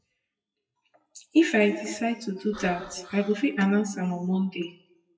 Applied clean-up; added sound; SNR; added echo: classical method WPE with log-MMSE.